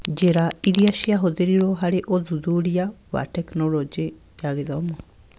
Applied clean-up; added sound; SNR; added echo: none; none; none; none.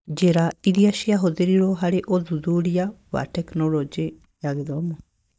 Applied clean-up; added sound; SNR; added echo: neural mask model DeepFilterNet 3.